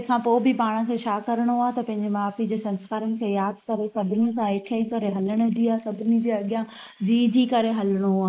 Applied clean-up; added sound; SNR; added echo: neural mask model Resemble Enhance denoiser.